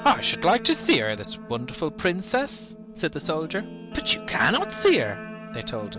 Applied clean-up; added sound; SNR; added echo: none; Guitar; 12 dB; none.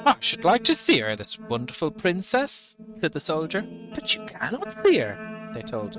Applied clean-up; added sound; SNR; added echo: neural mask model RNNoise.